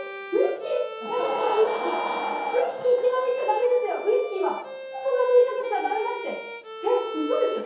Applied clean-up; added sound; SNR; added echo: none; Bowed string instrument; 11 dB; reverberation time 0.7 s.